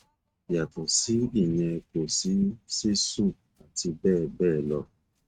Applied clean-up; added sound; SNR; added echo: neural mask model RNNoise.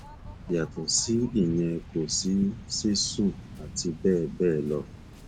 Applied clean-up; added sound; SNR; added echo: none; Waves, surf; 15 dB; none.